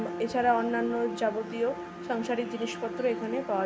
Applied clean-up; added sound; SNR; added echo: none; Bowed string instrument; 9 dB; none.